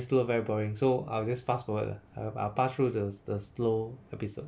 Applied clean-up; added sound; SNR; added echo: none; none; none; none.